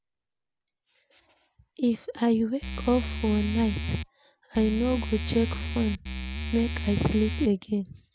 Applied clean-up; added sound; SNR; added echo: none; Musical instrument; 4 dB; none.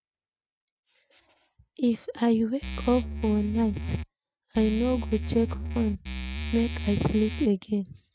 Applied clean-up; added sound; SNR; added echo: neural mask model RNNoise.